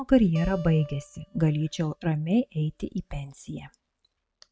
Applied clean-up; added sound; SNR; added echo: neural mask model RNNoise.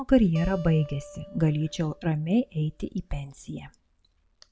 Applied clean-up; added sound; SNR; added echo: none; Acoustic guitar; 19 dB; none.